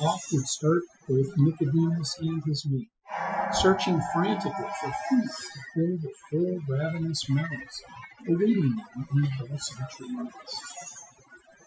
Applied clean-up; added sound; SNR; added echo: classical method Wiener filter.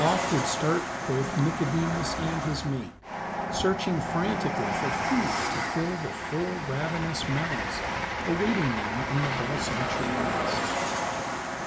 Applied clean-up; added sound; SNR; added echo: none; Train; 0 dB; none.